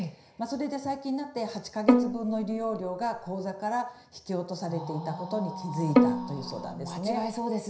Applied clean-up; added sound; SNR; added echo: none; Bowed string instrument; -4 dB; reverberation time 0.5 s.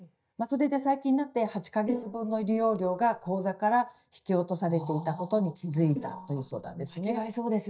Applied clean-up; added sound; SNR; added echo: neural mask model DeepFilterNet 3.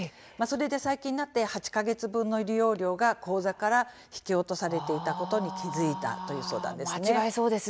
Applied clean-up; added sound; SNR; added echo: none; none; none; none.